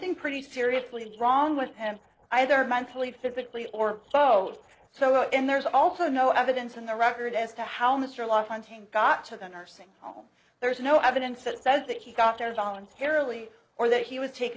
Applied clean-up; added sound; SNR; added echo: neural separator model SepFormer DNS4.